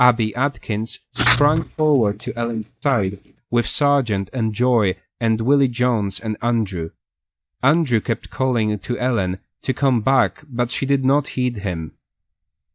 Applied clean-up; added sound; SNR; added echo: neural mask model DeepFilterNet 3.